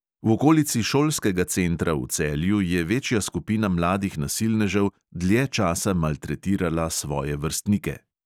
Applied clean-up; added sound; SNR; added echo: none; none; none; none.